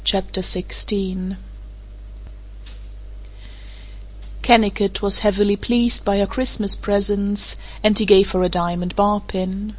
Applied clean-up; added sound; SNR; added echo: none; none; none; none.